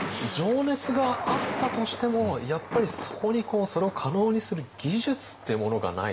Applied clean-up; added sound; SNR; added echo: none; Thunder; 10 dB; none.